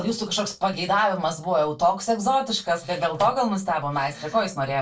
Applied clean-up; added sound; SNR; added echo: neural separator model SepFormer DNS4.